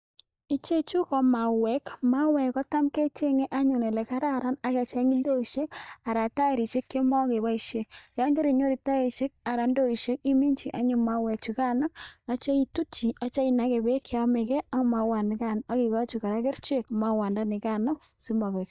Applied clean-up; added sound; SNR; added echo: neural mask model DeepFilterNet 3.